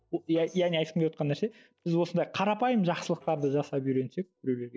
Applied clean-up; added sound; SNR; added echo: neural separator model SepFormer DNS4.